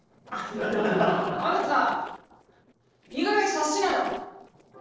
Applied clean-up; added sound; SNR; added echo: neural separator model SepFormer DNS4.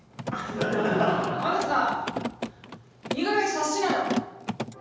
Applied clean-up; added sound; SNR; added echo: none; Mechanisms; 7 dB; reverberation time 1.1 s.